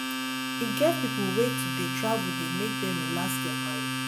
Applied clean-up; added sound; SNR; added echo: none; Domestic sounds, home sounds; -1 dB; none.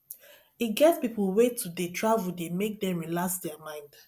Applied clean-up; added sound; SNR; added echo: none; none; none; none.